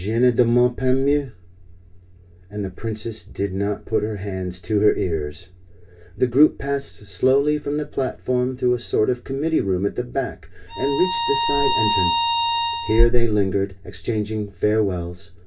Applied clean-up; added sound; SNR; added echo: none; Bowed string instrument; 2 dB; reverberation time 0.2 s.